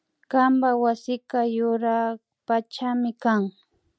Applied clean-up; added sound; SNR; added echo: none; none; none; none.